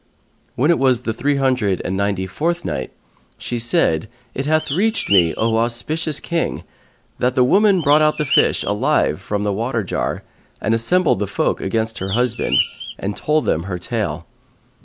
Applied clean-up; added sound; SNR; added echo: none; Bird; 6 dB; none.